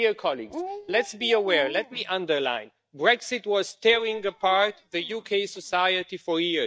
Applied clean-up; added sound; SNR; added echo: neural mask model DeepFilterNet 3.